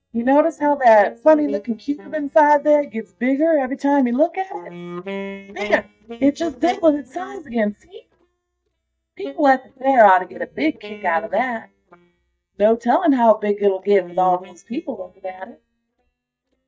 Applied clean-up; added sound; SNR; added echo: neural mask model DeepFilterNet 3.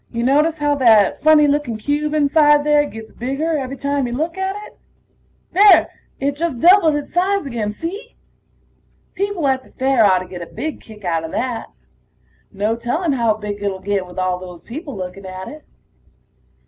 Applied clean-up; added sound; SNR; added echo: none; none; none; none.